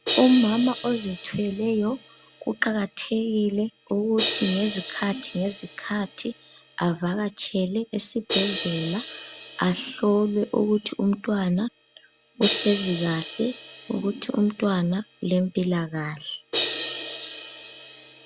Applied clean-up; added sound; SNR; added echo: none; Crash cymbal; 6 dB; none.